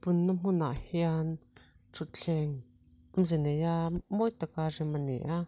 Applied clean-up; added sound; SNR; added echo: neural mask model DeepFilterNet 3.